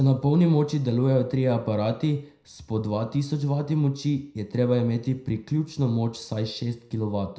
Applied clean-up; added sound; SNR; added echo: none; none; none; reverberation time 0.5 s.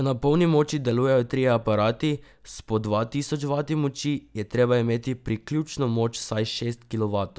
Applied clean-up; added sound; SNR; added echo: none; none; none; none.